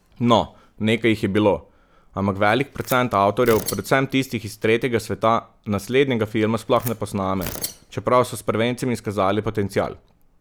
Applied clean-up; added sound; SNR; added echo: none; Tearing; 19 dB; none.